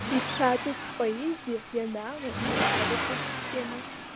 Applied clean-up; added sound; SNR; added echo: none; Accelerating, revving, vroom; 1 dB; none.